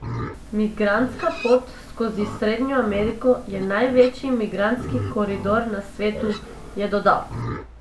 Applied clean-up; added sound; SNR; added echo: none; Livestock, farm animals, working animals; 11 dB; none.